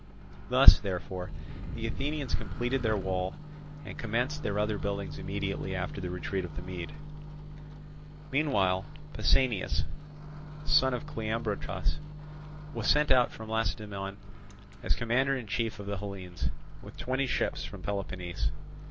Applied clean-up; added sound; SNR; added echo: none; Microwave oven; 12 dB; none.